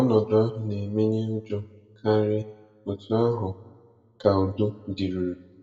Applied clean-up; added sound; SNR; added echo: none; none; none; reverberation time 1.0 s.